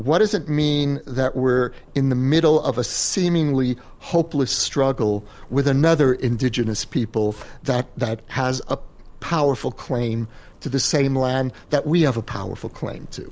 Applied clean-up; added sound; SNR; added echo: none; Zipper (clothing); 19 dB; none.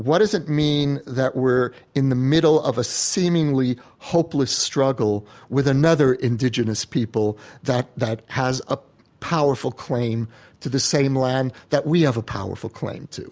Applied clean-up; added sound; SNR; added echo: none; none; none; none.